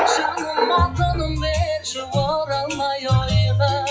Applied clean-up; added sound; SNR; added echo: classical method WPE with log-MMSE.